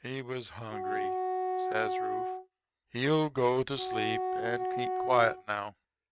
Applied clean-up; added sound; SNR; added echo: neural mask model RNNoise.